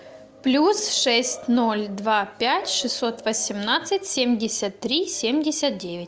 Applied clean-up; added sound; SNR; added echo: none; none; none; none.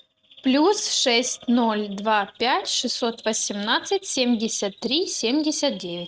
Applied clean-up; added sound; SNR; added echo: neural mask model RNNoise.